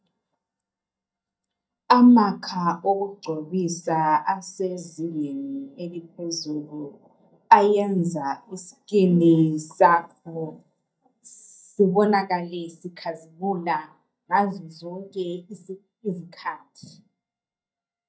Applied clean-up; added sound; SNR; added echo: neural mask model DeepFilterNet 3.